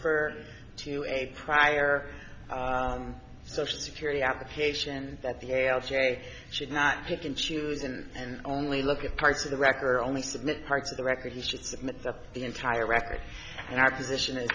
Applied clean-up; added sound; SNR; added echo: none; Insect; 14 dB; none.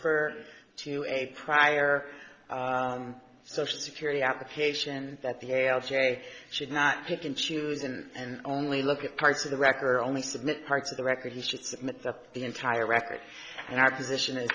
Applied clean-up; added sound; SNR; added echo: neural separator model SepFormer DNS4.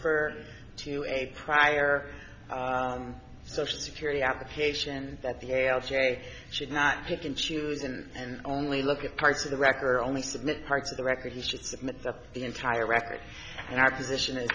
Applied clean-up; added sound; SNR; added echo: none; none; none; none.